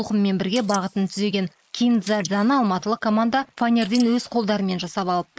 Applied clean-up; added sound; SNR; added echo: neural mask model Resemble Enhance denoiser.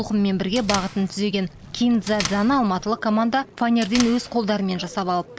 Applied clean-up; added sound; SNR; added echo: none; Door; 13 dB; none.